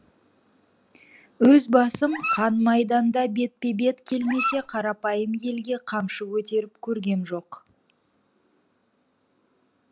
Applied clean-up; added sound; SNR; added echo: none; Dog; 7 dB; none.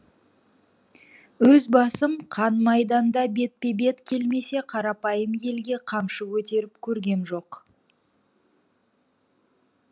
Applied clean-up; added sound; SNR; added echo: none; none; none; none.